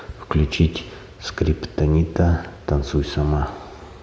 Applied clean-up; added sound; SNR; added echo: none; none; none; none.